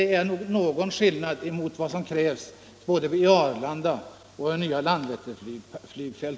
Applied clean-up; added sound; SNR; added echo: none; none; none; none.